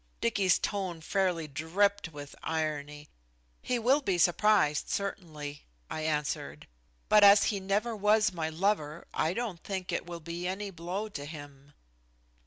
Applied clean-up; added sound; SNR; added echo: none; none; none; none.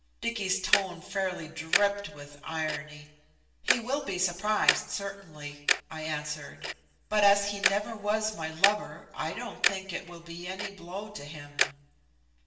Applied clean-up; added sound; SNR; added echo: none; Tick-tock; 2 dB; reverberation time 0.9 s.